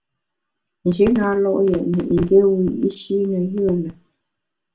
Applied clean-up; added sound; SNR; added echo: none; none; none; reverberation time 0.2 s.